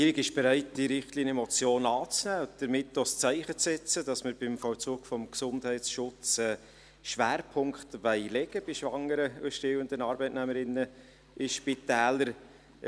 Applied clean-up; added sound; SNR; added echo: none; none; none; none.